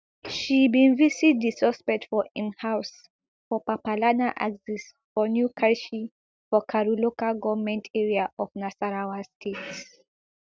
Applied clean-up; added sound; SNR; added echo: none; none; none; none.